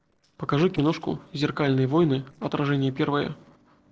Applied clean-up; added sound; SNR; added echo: neural separator model SepFormer DNS4.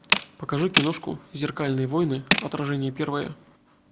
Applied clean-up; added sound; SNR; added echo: none; Tools; 0 dB; none.